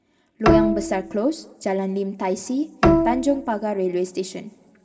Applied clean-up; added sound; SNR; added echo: none; Bowed string instrument; -2 dB; reverberation time 2.1 s.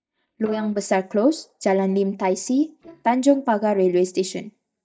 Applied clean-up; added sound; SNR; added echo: neural mask model DeepFilterNet 3.